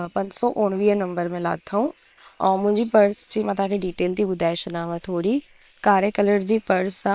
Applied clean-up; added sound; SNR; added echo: neural separator model SepFormer WHAM!.